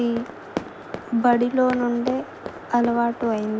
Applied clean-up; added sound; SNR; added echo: none; Run; 13 dB; none.